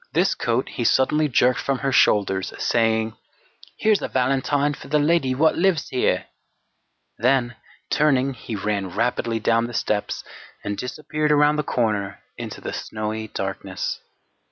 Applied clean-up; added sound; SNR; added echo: none; none; none; none.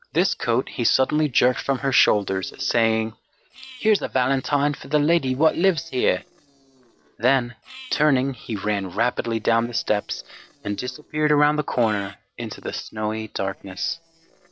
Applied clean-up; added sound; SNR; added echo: neural separator model SepFormer DNS4.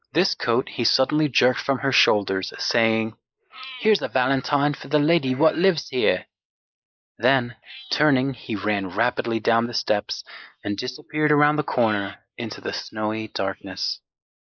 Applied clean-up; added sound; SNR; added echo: neural mask model Resemble Enhance denoiser.